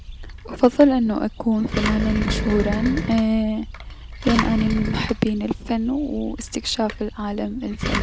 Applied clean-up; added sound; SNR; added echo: none; Engine; 6 dB; none.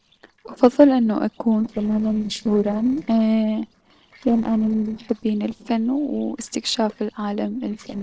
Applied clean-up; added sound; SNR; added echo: neural separator model SepFormer DNS4.